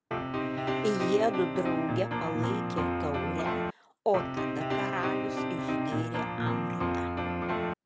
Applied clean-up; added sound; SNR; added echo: none; Piano; -3 dB; none.